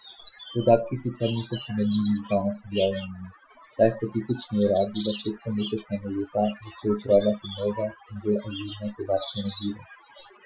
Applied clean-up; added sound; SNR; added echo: classical method Wiener filter.